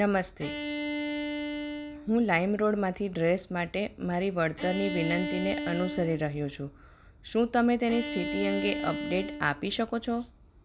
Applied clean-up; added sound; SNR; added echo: none; Bowed string instrument; 6 dB; none.